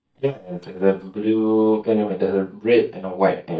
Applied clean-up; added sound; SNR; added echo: neural mask model DeepFilterNet 3.